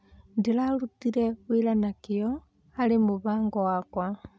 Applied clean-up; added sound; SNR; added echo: none; none; none; none.